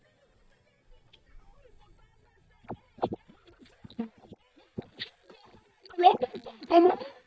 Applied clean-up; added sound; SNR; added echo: neural mask model DeepFilterNet 3.